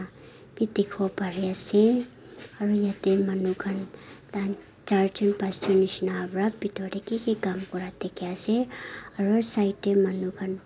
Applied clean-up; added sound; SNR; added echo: none; none; none; none.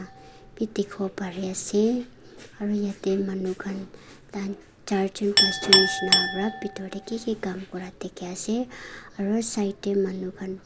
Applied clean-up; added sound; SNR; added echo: none; Chink, clink; 2 dB; none.